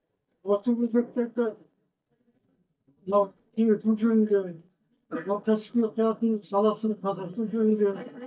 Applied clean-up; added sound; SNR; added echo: neural mask model DeepFilterNet 3.